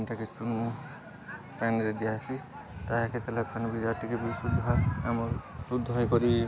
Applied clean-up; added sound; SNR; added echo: none; none; none; none.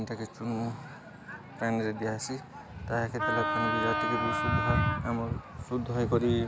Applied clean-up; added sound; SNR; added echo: none; Wind instrument, woodwind instrument; 0 dB; none.